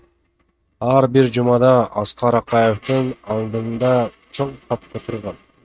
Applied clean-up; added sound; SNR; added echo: neural mask model RNNoise.